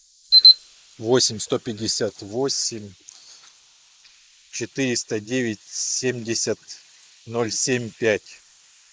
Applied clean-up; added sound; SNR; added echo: neural mask model Resemble Enhance denoiser.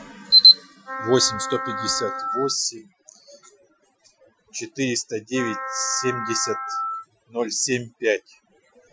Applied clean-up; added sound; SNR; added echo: classical method Wiener filter.